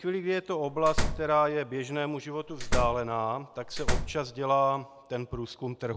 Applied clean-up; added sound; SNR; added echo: none; Slam; 1 dB; none.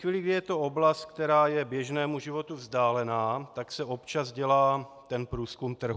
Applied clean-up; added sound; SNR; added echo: none; none; none; none.